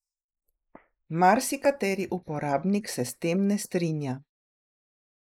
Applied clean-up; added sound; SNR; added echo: neural mask model Resemble Enhance denoiser.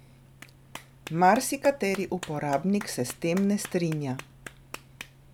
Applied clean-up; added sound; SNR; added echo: none; Clapping; 18 dB; none.